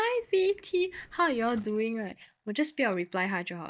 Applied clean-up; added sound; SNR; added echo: neural mask model DeepFilterNet 3.